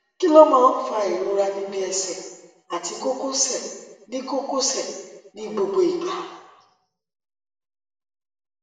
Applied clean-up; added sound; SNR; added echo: none; none; none; reverberation time 0.9 s.